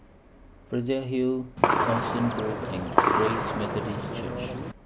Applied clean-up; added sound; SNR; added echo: none; Gunshot, gunfire; -4 dB; none.